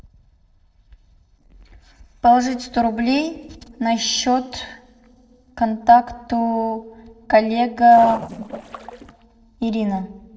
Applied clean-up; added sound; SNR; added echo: neural separator model SepFormer DNS4.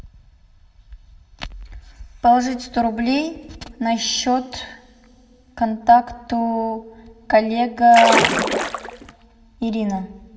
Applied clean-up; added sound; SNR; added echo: none; Splash, splatter; -1 dB; reverberation time 0.4 s.